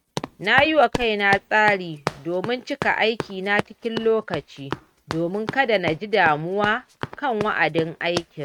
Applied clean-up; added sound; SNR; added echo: neural mask model RNNoise.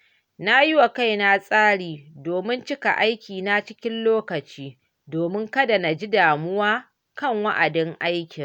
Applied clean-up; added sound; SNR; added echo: none; none; none; none.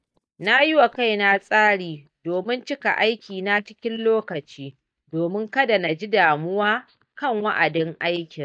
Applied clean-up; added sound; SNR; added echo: neural mask model DeepFilterNet 3.